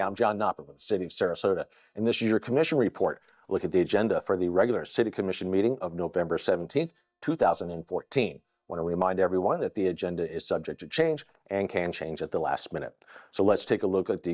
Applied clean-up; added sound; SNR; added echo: neural mask model DeepFilterNet 3.